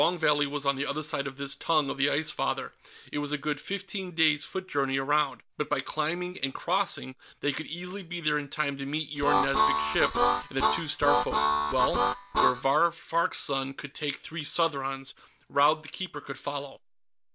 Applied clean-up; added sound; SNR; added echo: none; Harmonica; -3 dB; none.